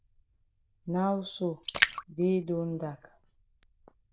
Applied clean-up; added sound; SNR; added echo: neural diffusion model UNIVERSE++.